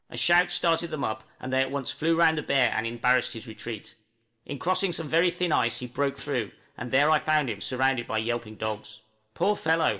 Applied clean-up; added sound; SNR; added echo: none; Hi-hat; 15 dB; reverberation time 0.5 s.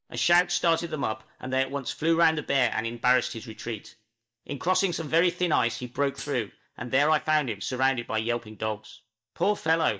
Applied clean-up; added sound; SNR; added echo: neural mask model DeepFilterNet 3.